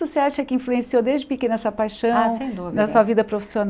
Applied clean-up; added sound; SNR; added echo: none; none; none; none.